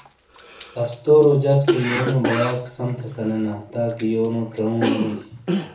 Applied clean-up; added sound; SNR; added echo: none; Cough; 7 dB; reverberation time 0.6 s.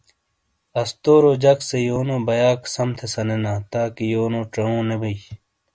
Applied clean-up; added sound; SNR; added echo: none; none; none; none.